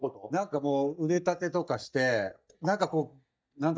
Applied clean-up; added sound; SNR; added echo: neural mask model DeepFilterNet 3.